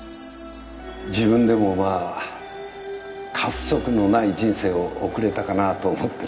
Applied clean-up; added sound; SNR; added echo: none; none; none; none.